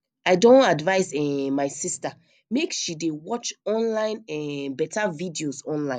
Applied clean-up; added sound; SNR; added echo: none; none; none; none.